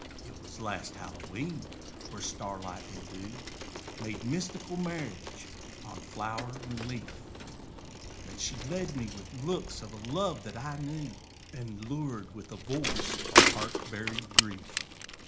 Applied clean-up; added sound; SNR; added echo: none; Bicycle; -3 dB; reverberation time 0.4 s.